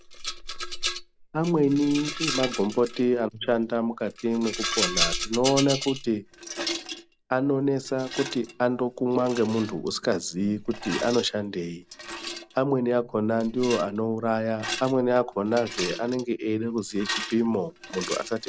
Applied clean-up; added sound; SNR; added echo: none; Rattle; 9 dB; none.